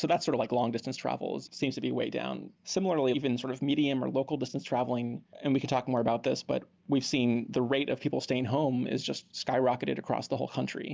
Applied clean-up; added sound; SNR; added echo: none; none; none; none.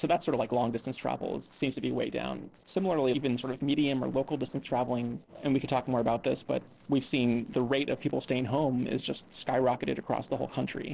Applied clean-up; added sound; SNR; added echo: neural separator model SepFormer DNS4.